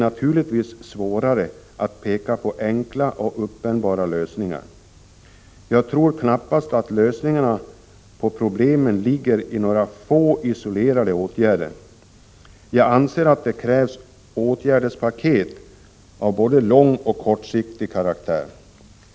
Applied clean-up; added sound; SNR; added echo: none; none; none; none.